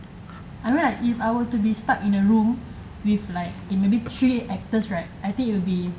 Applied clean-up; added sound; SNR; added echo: none; none; none; none.